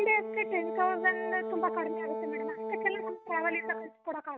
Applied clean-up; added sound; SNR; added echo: neural mask model RNNoise.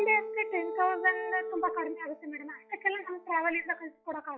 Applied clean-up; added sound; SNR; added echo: classical method log-MMSE.